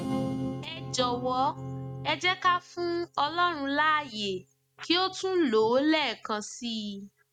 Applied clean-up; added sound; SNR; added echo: neural mask model RNNoise.